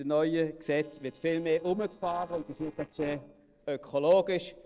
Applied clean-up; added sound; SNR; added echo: neural separator model SepFormer DNS4.